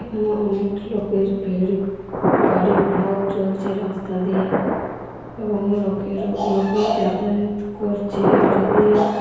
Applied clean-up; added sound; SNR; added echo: none; Thunder; 3 dB; reverberation time 1.2 s.